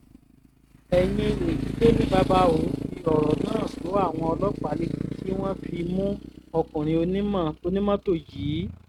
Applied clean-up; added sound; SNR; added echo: neural mask model RNNoise.